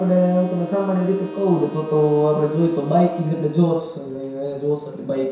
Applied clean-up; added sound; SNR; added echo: none; Wind instrument, woodwind instrument; 18 dB; reverberation time 0.7 s.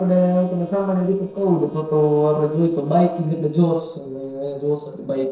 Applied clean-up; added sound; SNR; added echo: neural separator model SepFormer DNS4.